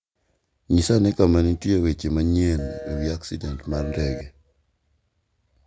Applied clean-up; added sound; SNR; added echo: none; Telephone; 14 dB; none.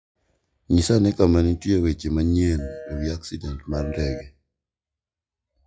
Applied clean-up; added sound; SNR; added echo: classical method log-MMSE.